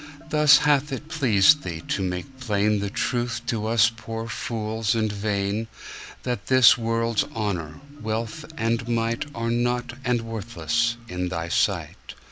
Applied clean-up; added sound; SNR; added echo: none; Marimba, xylophone; 19 dB; none.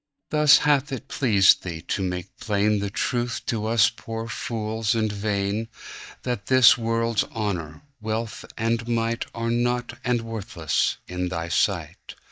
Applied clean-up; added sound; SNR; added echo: neural mask model DeepFilterNet 3.